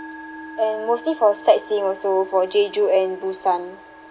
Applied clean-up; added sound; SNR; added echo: none; Musical instrument; 18 dB; none.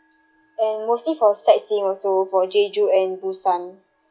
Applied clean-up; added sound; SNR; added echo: classical method log-MMSE.